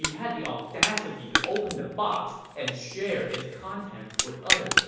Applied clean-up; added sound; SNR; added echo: none; Crushing; -2 dB; reverberation time 1.1 s.